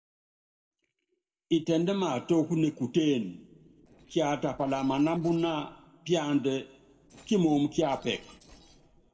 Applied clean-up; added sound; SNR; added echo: neural separator model SepFormer DNS4.